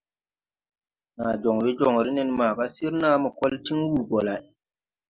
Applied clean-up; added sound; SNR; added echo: none; none; none; none.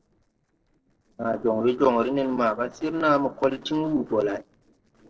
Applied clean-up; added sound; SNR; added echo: neural separator model SepFormer DNS4.